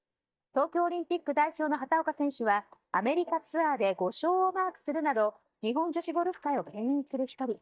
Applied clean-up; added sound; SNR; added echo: neural mask model DeepFilterNet 3.